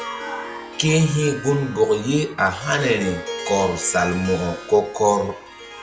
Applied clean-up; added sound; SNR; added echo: none; Harp; 13 dB; none.